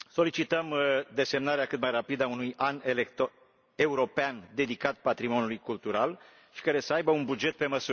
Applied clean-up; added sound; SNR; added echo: none; none; none; none.